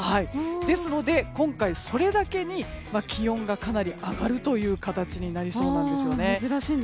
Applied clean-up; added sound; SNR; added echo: none; none; none; none.